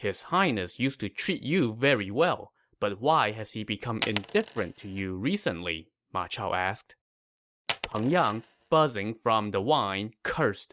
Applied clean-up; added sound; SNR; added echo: neural mask model RNNoise.